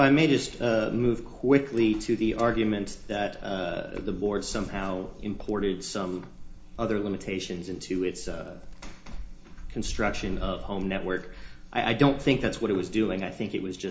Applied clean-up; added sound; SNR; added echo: none; Wind; 12 dB; reverberation time 0.4 s.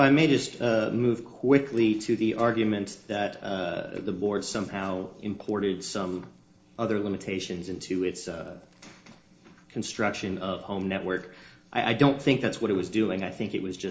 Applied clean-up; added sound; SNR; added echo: neural separator model SepFormer DNS4.